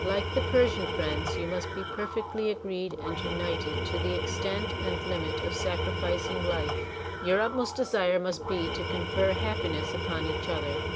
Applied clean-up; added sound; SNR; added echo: none; Tools; 1 dB; none.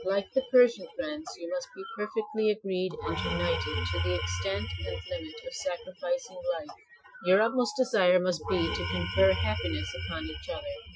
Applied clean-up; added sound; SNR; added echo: classical method Wiener filter.